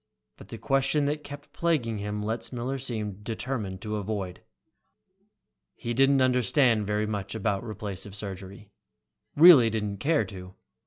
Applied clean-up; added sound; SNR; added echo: none; none; none; none.